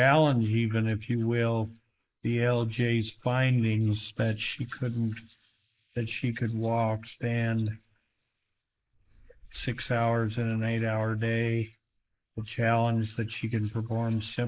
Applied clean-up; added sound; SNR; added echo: neural mask model Resemble Enhance denoiser.